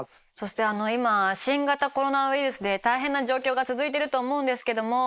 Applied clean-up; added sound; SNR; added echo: neural mask model Resemble Enhance denoiser.